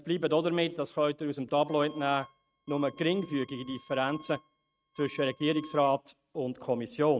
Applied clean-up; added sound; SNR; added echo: neural mask model RNNoise.